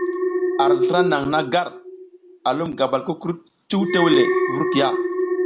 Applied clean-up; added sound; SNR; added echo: none; Alarm; 0 dB; none.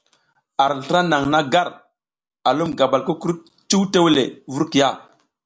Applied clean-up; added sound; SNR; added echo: none; none; none; none.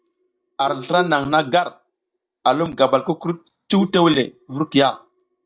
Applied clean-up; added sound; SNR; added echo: neural mask model DeepFilterNet 3.